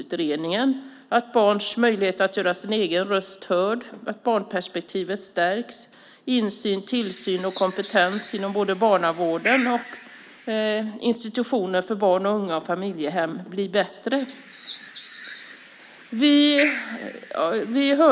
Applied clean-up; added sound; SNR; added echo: none; Bird; 11 dB; none.